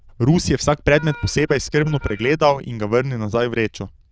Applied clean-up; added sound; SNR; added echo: neural diffusion model UNIVERSE++.